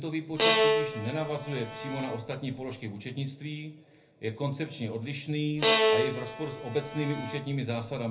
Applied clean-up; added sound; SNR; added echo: none; Bowed string instrument; -4 dB; reverberation time 0.3 s.